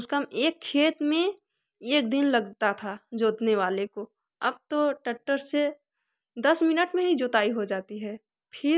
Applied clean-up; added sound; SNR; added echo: none; none; none; none.